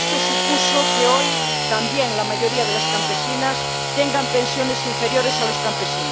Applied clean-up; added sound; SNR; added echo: none; Sawing / Engine; -2 dB; none.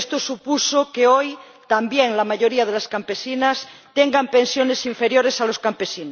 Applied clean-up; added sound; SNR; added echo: none; none; none; none.